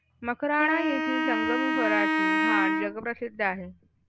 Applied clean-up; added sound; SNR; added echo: none; Wind instrument, woodwind instrument; -3 dB; none.